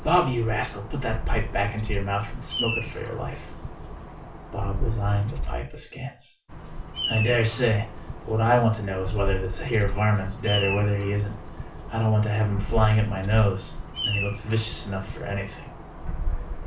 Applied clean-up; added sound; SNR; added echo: none; Bird vocalization, bird call, bird song; 5 dB; reverberation time 0.3 s.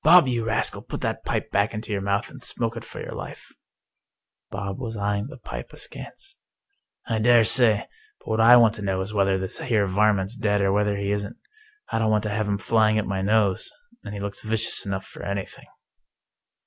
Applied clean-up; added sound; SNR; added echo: none; none; none; none.